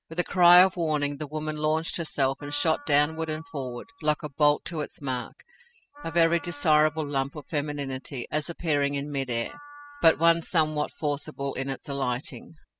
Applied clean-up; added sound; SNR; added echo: classical method spectral subtraction.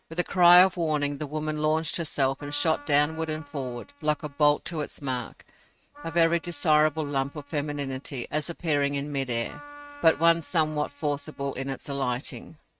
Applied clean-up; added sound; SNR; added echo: neural mask model RNNoise.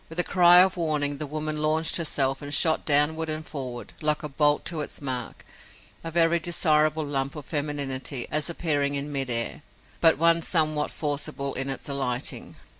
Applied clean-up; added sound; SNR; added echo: none; none; none; none.